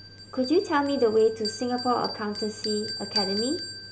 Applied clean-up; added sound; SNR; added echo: none; Bell; 9 dB; none.